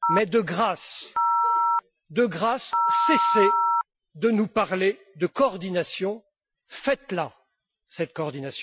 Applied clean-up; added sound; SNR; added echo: classical method Wiener filter.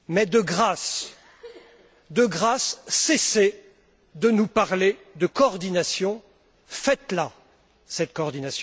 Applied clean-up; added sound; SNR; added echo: none; none; none; none.